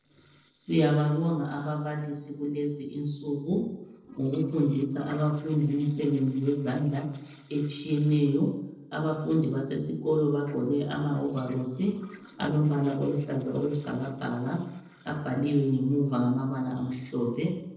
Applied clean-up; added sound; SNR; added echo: neural separator model SepFormer DNS4.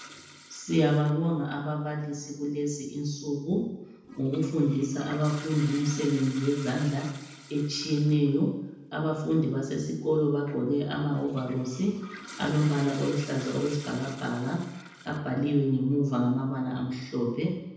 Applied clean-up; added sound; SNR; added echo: none; Toilet flush; 20 dB; reverberation time 0.9 s.